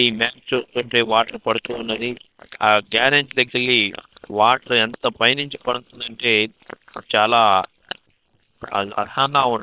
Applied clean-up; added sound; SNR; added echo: neural separator model SepFormer WHAM!.